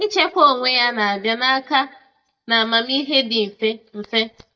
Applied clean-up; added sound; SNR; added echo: neural mask model DeepFilterNet 3.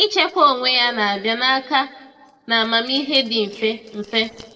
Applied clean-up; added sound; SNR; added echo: neural separator model SepFormer DNS4.